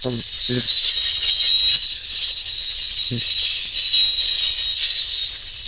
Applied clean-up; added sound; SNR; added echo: neural diffusion model UNIVERSE++.